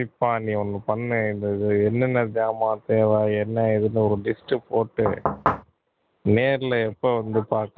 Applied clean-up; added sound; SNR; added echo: none; Knock / Wood; 2 dB; none.